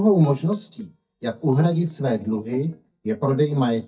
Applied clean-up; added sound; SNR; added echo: neural mask model DeepFilterNet 3.